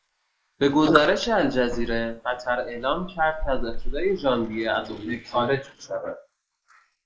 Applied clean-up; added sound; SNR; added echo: neural mask model Resemble Enhance denoiser.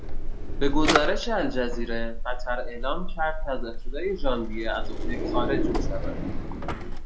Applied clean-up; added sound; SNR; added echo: none; Drawer open or close; -4 dB; none.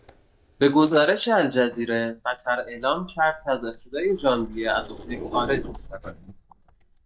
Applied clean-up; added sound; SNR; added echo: neural mask model DeepFilterNet 3.